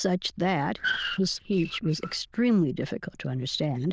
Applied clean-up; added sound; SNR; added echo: neural diffusion model UNIVERSE++.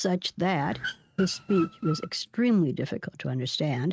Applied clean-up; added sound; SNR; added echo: neural mask model RNNoise.